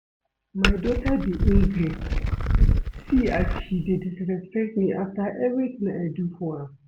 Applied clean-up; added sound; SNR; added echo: none; Glass; -3 dB; none.